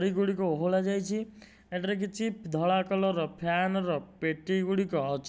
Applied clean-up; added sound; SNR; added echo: none; none; none; none.